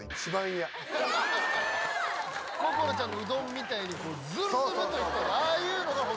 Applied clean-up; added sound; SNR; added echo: none; none; none; none.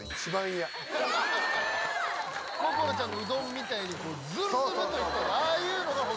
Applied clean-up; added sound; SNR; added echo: none; Screech; 18 dB; none.